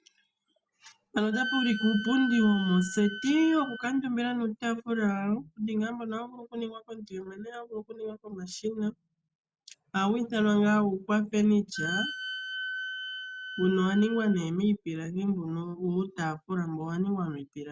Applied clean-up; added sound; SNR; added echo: none; Wind instrument, woodwind instrument; 8 dB; none.